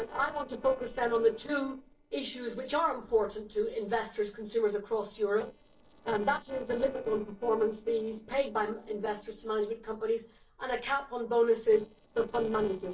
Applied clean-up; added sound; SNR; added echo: neural separator model SepFormer DNS4.